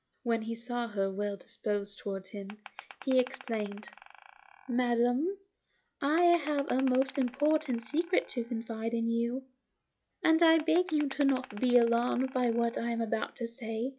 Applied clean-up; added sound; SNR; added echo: classical method log-MMSE.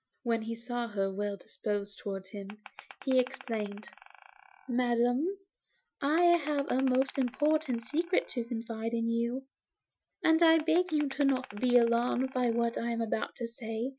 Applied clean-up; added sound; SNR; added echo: classical method Wiener filter.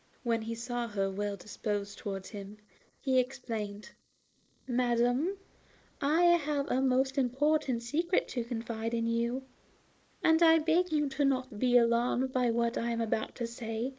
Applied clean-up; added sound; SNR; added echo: neural mask model Resemble Enhance denoiser.